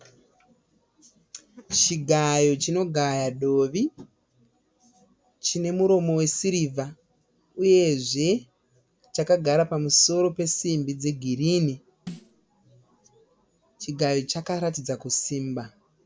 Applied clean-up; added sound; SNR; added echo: none; Snare drum; 19 dB; none.